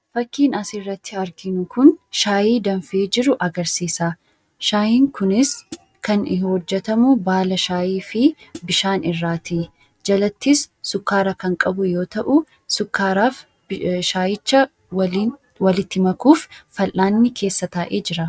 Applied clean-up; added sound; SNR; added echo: neural mask model RNNoise.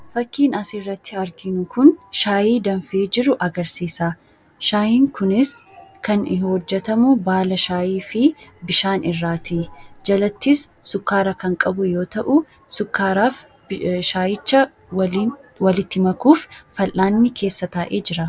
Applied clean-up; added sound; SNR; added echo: none; none; none; none.